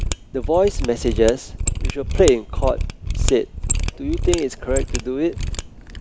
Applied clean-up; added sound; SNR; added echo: none; Mechanisms; 2 dB; none.